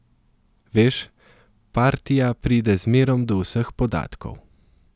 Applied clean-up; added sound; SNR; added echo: none; none; none; none.